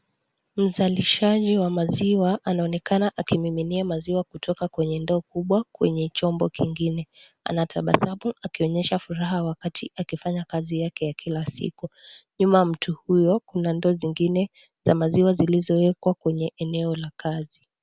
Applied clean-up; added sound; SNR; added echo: none; none; none; none.